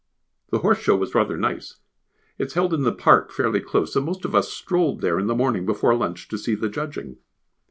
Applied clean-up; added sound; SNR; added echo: none; none; none; none.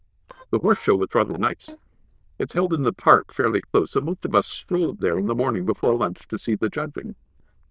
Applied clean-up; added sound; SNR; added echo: neural diffusion model UNIVERSE++.